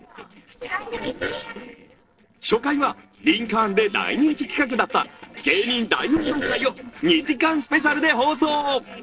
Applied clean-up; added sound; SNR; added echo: neural separator model SepFormer DNS4.